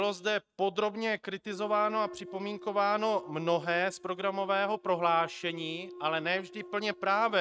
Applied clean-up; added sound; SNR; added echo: neural mask model RNNoise.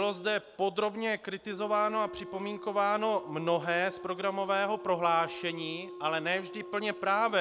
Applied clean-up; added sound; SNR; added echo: none; Wind instrument, woodwind instrument; 14 dB; none.